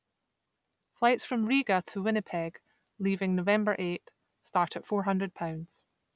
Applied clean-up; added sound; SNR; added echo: none; none; none; none.